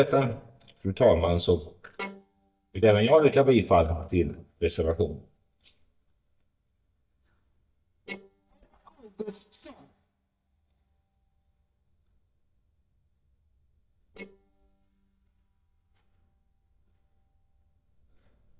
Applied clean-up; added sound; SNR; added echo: neural mask model DeepFilterNet 3.